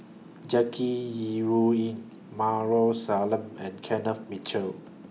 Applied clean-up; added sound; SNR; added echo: none; none; none; none.